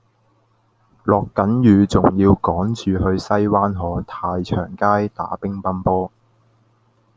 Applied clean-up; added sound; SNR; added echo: none; none; none; none.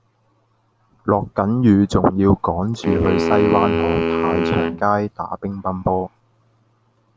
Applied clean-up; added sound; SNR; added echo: none; Wind instrument, woodwind instrument; 2 dB; none.